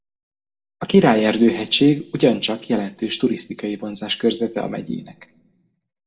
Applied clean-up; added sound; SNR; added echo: none; none; none; reverberation time 0.6 s.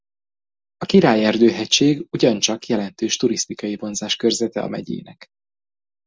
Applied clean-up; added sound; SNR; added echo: none; none; none; none.